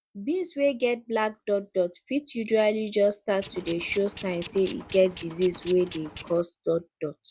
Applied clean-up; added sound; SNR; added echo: none; Tools; 12 dB; none.